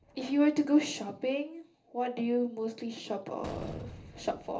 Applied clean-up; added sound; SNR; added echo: none; Slam; 18 dB; reverberation time 0.3 s.